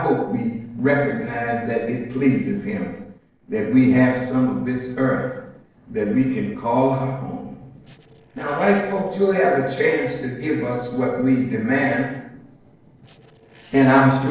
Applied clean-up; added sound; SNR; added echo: neural separator model SepFormer DNS4.